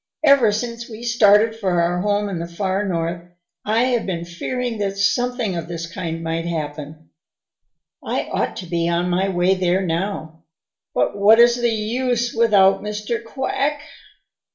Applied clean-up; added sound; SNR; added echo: none; none; none; reverberation time 0.4 s.